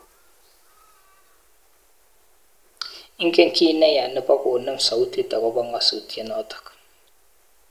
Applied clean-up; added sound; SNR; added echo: none; none; none; none.